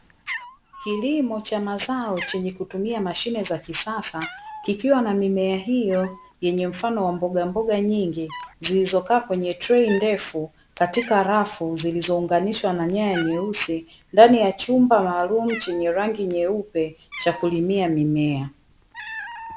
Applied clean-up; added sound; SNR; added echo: none; Cat; 19 dB; none.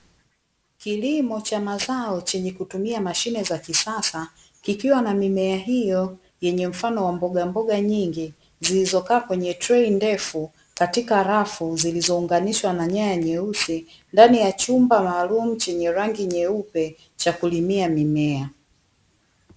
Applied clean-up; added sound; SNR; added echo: none; none; none; none.